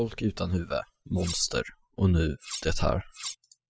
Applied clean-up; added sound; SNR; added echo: classical method spectral subtraction.